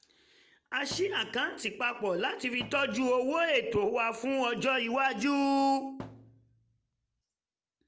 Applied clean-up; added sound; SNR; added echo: none; Thump, thud; 20 dB; none.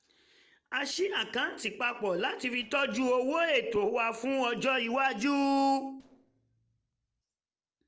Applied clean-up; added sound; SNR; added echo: neural separator model SepFormer DNS4.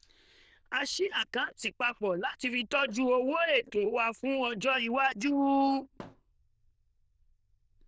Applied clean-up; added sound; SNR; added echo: neural diffusion model UNIVERSE++.